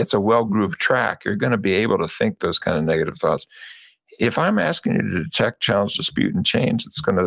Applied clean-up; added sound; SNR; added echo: none; none; none; none.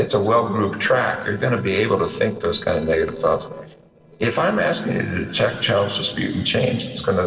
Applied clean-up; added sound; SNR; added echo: neural separator model SepFormer DNS4.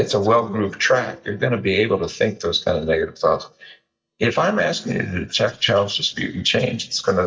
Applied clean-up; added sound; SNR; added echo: neural mask model DeepFilterNet 3.